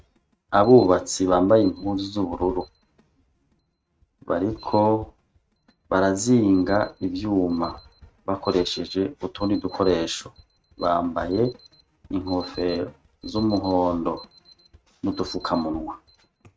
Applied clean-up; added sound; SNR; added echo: neural mask model RNNoise.